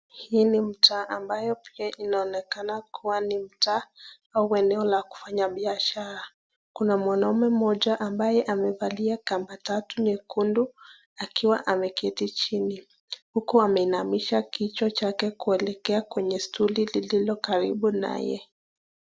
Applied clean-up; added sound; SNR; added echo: none; none; none; none.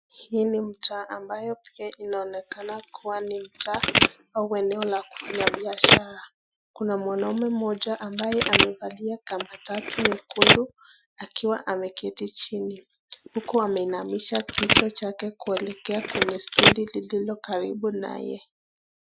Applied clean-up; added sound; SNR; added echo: classical method Wiener filter.